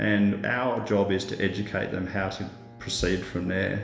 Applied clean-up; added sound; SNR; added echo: none; Bowed string instrument; 20 dB; reverberation time 0.9 s.